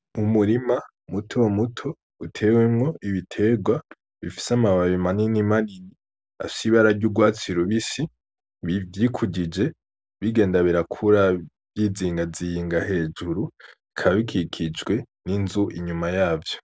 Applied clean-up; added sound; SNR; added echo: none; none; none; none.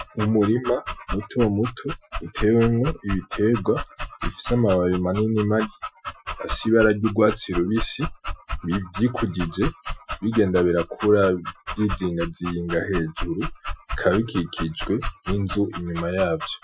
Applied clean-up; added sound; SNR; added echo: classical method Wiener filter.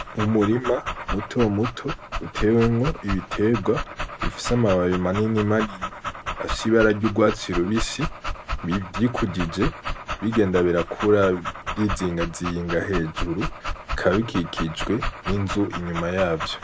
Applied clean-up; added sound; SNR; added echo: none; Dog; 7 dB; none.